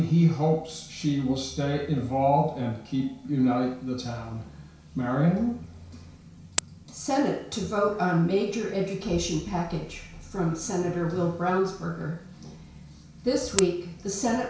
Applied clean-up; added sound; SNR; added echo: none; Camera; 17 dB; reverberation time 0.6 s.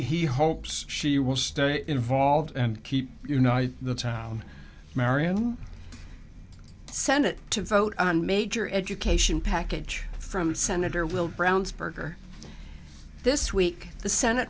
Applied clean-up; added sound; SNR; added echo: none; none; none; none.